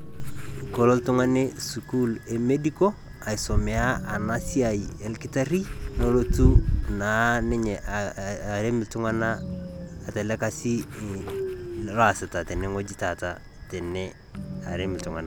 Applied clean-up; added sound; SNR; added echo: none; Train; 12 dB; none.